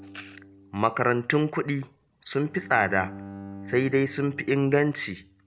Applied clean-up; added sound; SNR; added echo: none; Bowed string instrument; 18 dB; none.